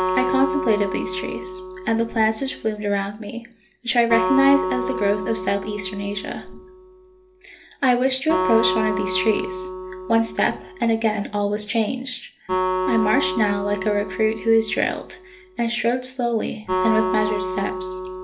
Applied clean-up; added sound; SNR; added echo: none; Acoustic guitar; 5 dB; reverberation time 0.3 s.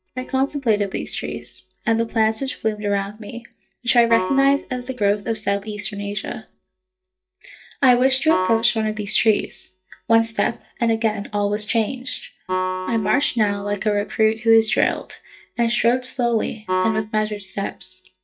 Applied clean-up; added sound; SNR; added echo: neural mask model DeepFilterNet 3.